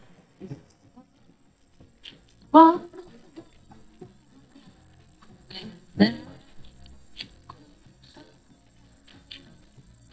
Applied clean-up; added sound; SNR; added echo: neural mask model DeepFilterNet 3.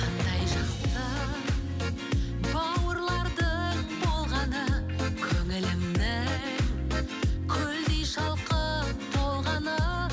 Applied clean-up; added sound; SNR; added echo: none; none; none; none.